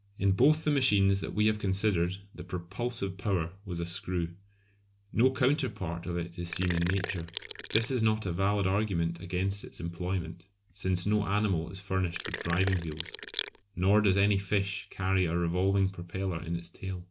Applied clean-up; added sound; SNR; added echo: none; Sink (filling or washing); 7 dB; none.